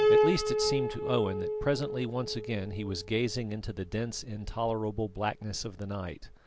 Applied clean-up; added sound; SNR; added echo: none; Piano; 0 dB; none.